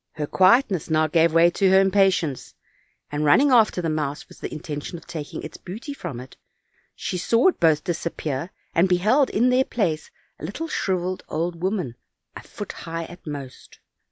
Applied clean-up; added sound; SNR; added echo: none; none; none; none.